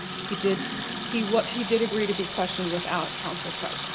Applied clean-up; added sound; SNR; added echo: none; Sink (filling or washing) / Water tap, faucet; 5 dB; reverberation time 0.4 s.